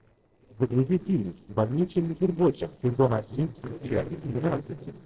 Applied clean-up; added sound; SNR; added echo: neural separator model SepFormer DNS4.